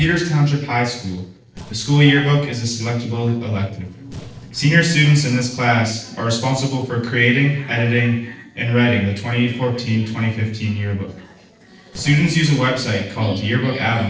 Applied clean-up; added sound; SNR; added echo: neural separator model SepFormer DNS4.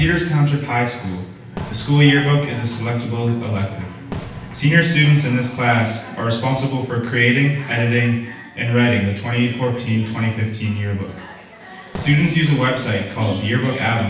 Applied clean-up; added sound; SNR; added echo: none; Fireworks; 16 dB; reverberation time 0.9 s.